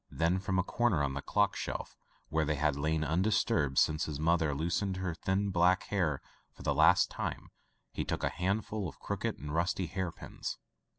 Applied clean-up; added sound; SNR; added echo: none; none; none; none.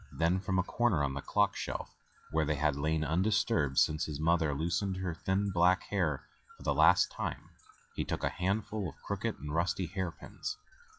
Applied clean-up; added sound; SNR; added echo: classical method log-MMSE.